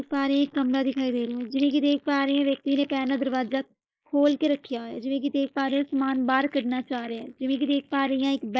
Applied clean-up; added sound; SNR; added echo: neural mask model Resemble Enhance denoiser.